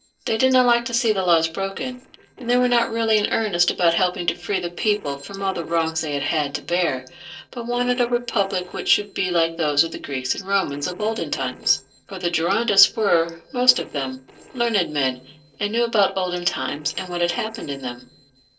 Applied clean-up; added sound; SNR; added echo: neural separator model SepFormer DNS4.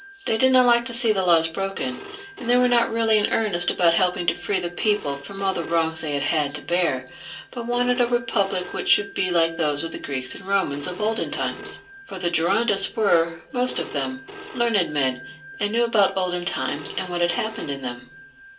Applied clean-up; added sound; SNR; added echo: none; Telephone; 13 dB; reverberation time 0.2 s.